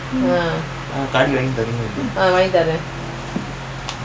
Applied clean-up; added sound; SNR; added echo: none; none; none; none.